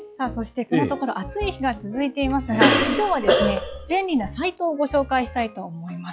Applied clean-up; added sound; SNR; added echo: classical method log-MMSE.